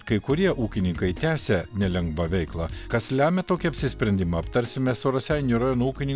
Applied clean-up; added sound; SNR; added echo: none; none; none; none.